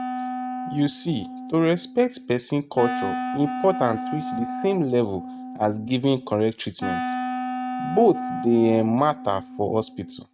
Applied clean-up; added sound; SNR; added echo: neural mask model RNNoise.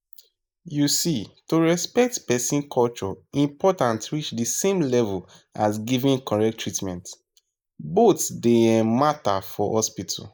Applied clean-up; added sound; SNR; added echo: neural mask model Resemble Enhance denoiser.